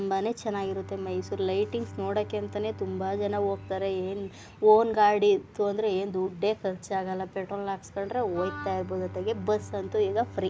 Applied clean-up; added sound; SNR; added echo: none; Wind instrument, woodwind instrument + Bowed string instrument; 16 dB; none.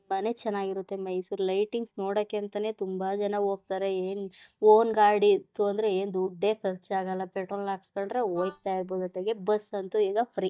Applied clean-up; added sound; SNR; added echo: neural mask model DeepFilterNet 3.